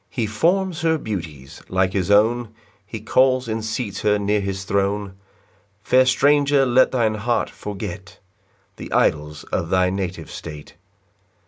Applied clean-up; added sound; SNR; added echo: none; none; none; none.